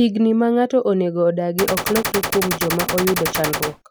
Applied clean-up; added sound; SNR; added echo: none; Gunshot, gunfire; 4 dB; none.